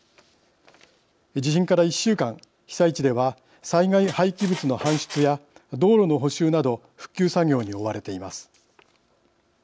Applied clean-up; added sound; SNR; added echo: none; Squeak; 13 dB; none.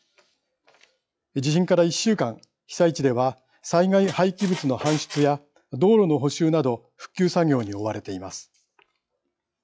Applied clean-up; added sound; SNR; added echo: classical method log-MMSE.